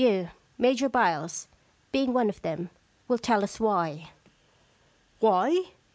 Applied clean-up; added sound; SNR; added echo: none; none; none; none.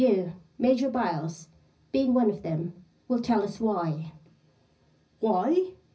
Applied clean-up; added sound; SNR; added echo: none; none; none; reverberation time 0.4 s.